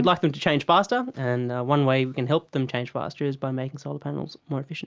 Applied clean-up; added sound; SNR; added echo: none; none; none; none.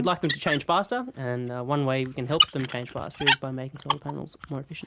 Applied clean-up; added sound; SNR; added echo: neural mask model Resemble Enhance denoiser.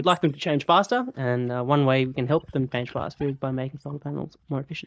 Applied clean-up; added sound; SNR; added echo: neural mask model DeepFilterNet 3.